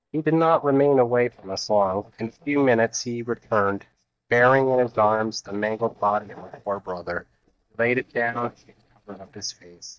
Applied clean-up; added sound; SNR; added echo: neural mask model DeepFilterNet 3.